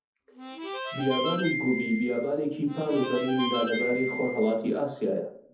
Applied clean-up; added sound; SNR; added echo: none; Harmonica; 6 dB; reverberation time 0.7 s.